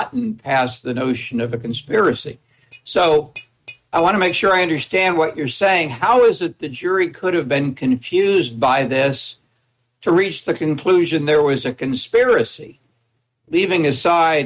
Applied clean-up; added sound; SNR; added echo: neural mask model RNNoise.